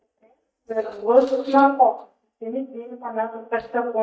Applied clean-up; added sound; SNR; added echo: neural mask model DeepFilterNet 3.